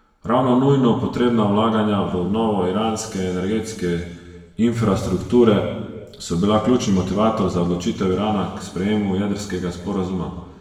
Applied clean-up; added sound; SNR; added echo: none; none; none; reverberation time 1.3 s.